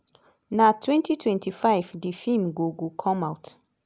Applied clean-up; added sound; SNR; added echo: none; none; none; none.